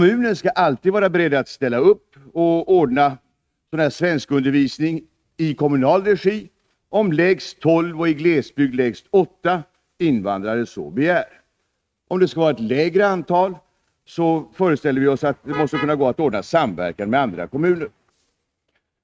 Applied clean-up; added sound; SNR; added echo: neural mask model RNNoise.